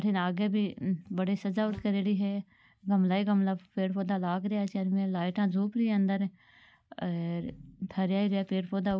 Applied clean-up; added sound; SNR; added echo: none; none; none; none.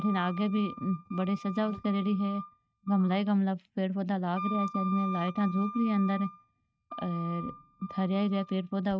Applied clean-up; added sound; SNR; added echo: neural mask model RNNoise.